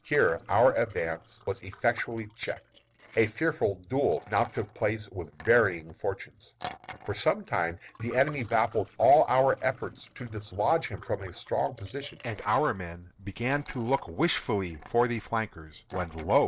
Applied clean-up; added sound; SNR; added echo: neural separator model SepFormer DNS4.